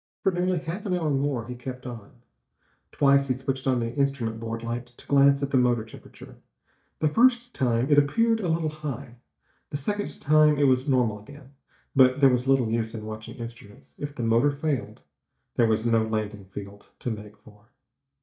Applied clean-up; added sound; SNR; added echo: neural mask model DeepFilterNet 3.